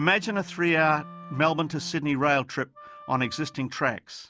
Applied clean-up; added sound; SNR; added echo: none; Bowed string instrument + Wind instrument, woodwind instrument; 19 dB; none.